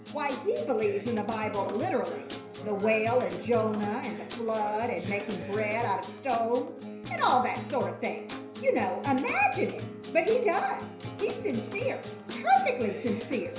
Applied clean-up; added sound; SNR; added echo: none; Acoustic guitar; 9 dB; reverberation time 0.5 s.